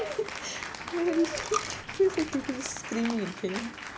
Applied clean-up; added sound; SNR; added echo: none; Coin (dropping) + Applause / Cheering; 7 dB; none.